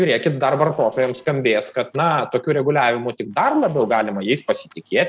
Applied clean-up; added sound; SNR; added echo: neural separator model SepFormer DNS4.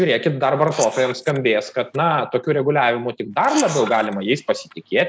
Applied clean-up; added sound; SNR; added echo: neural mask model Resemble Enhance denoiser.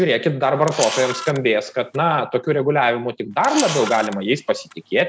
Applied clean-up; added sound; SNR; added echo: none; Camera; 11 dB; none.